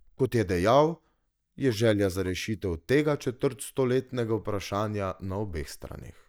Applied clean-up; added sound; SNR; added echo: neural mask model DeepFilterNet 3.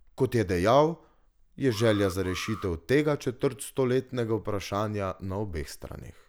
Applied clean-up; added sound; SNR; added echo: none; Alarm; 18 dB; none.